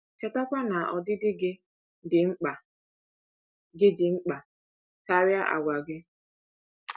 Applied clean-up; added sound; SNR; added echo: none; none; none; none.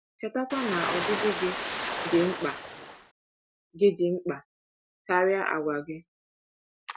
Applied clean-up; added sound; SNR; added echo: none; Ocean; 3 dB; none.